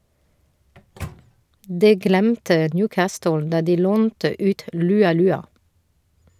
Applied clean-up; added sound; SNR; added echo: none; Microwave oven; 17 dB; none.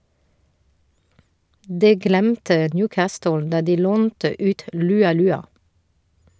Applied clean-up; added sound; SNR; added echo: none; none; none; none.